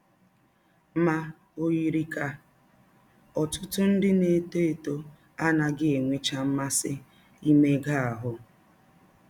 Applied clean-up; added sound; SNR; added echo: none; none; none; none.